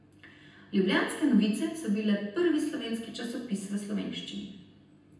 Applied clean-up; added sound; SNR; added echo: none; none; none; reverberation time 0.9 s.